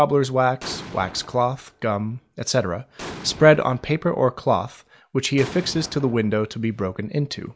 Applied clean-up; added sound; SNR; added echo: none; Explosion; 18 dB; none.